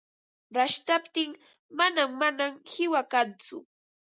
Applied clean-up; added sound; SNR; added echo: none; none; none; none.